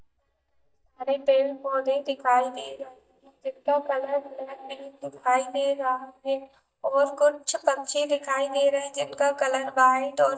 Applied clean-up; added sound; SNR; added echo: neural mask model DeepFilterNet 3.